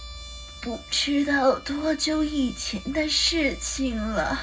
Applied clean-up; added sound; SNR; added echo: none; Trumpet; 19 dB; reverberation time 0.3 s.